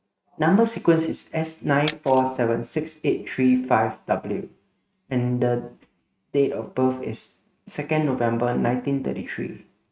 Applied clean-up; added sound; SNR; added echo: neural mask model RNNoise.